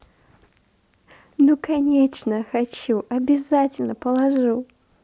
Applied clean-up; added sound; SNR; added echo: none; none; none; none.